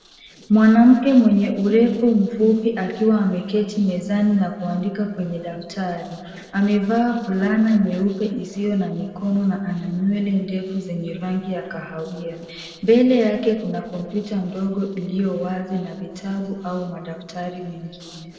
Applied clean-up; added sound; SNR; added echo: neural separator model SepFormer DNS4.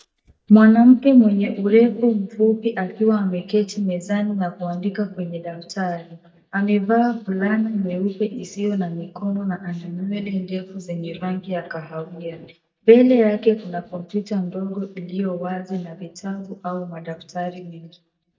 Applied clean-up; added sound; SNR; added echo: neural mask model DeepFilterNet 3.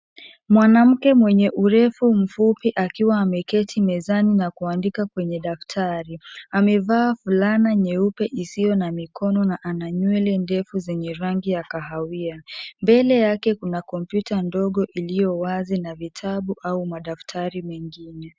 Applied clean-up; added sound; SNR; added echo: none; none; none; none.